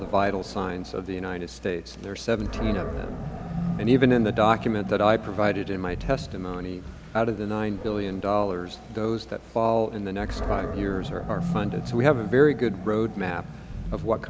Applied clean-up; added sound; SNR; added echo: none; Animal; 8 dB; none.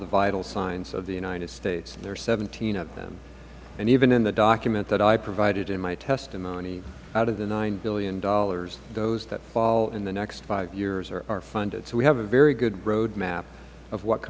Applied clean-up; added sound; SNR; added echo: none; none; none; none.